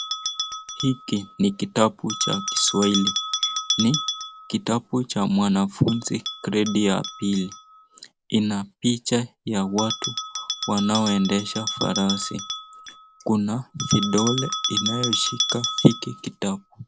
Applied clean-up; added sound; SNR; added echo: none; Bell; 6 dB; none.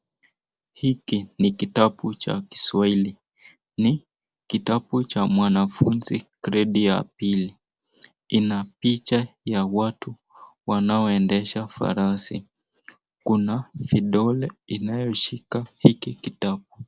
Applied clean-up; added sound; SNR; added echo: none; none; none; none.